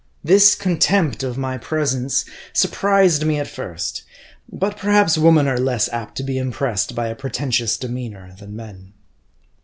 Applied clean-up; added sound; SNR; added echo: none; none; none; none.